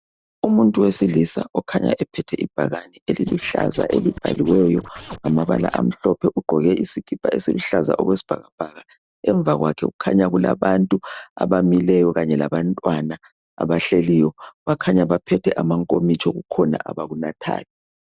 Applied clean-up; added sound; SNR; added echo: neural separator model SepFormer DNS4.